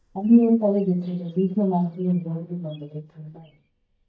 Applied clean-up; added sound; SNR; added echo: neural mask model DeepFilterNet 3.